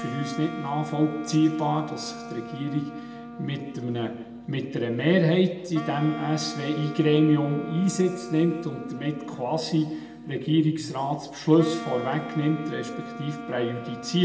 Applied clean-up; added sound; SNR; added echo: none; Wind instrument, woodwind instrument; 13 dB; reverberation time 0.9 s.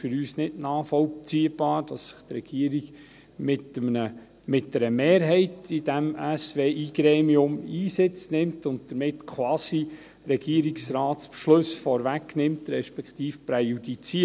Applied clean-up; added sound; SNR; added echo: none; none; none; none.